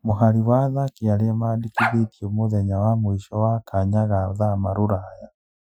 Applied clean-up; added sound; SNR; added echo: classical method Wiener filter.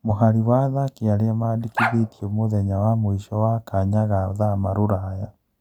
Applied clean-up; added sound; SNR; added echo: none; Bark; 7 dB; none.